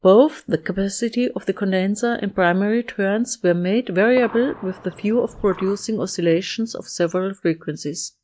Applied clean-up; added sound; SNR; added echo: neural mask model DeepFilterNet 3.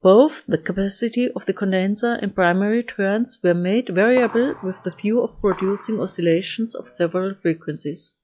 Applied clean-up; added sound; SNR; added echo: classical method log-MMSE.